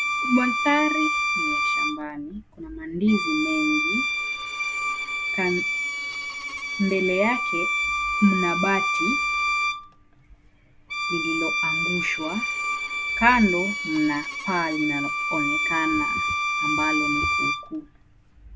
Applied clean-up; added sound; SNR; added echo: none; Bowed string instrument; -1 dB; none.